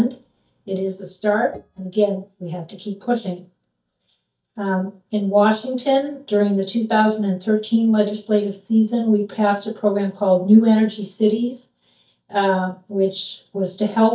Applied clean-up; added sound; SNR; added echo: neural mask model DeepFilterNet 3.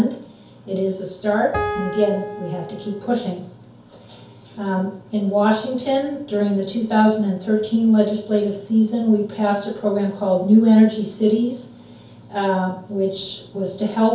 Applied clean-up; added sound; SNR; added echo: none; Piano; 8 dB; reverberation time 0.6 s.